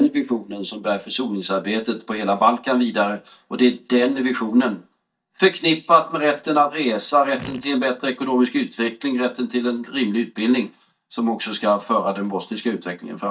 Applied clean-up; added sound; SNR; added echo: neural mask model DeepFilterNet 3.